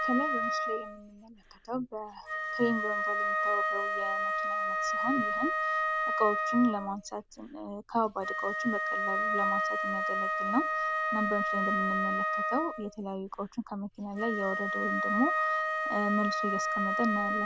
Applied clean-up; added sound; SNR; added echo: none; Wind instrument, woodwind instrument; -3 dB; none.